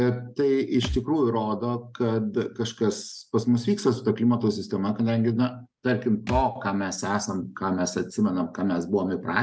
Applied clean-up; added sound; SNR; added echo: none; Thump, thud; 12 dB; none.